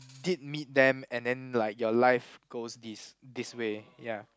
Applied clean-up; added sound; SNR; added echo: none; none; none; none.